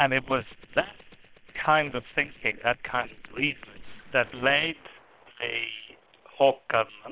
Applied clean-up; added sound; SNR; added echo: neural separator model SepFormer WHAM!.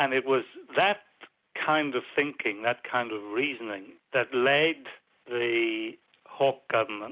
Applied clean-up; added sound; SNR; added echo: none; none; none; none.